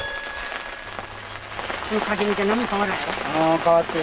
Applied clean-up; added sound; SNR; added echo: none; Keyboard (musical); 17 dB; none.